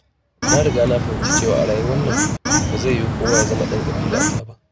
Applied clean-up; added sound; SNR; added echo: none; Bird / Fowl; -2 dB; none.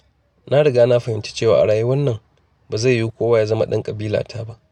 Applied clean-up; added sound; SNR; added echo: none; none; none; none.